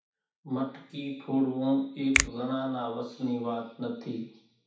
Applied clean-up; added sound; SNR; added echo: none; Finger snapping; 1 dB; reverberation time 0.7 s.